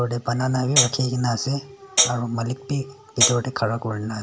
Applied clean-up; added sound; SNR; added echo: none; Hi-hat; -3 dB; none.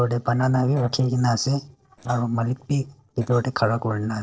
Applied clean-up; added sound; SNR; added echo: neural separator model SepFormer DNS4.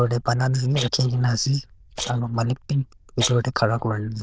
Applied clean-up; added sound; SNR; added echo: neural diffusion model UNIVERSE++.